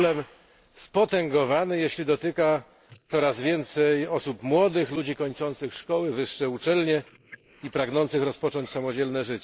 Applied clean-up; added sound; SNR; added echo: neural mask model Resemble Enhance denoiser.